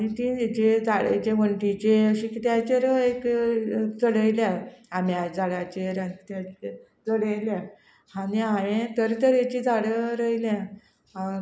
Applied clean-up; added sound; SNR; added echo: none; none; none; none.